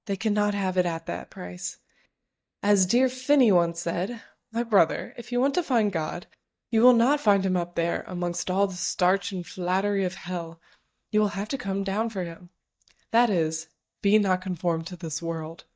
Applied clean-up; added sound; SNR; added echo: neural mask model DeepFilterNet 3.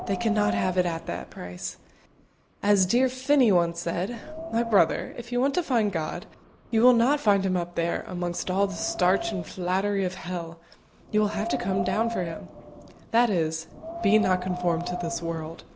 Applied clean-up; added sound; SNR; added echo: none; Wind; 12 dB; none.